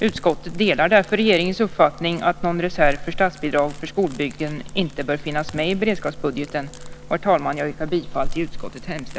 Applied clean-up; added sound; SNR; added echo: none; Crackle; 9 dB; none.